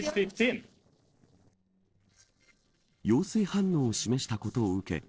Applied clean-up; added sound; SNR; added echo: neural separator model SepFormer DNS4.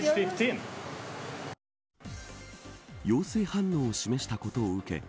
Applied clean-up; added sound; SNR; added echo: none; none; none; none.